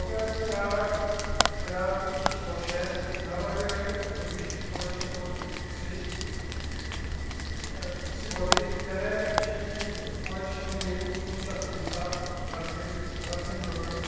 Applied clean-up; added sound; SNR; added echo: none; Rain; -2 dB; reverberation time 2.2 s.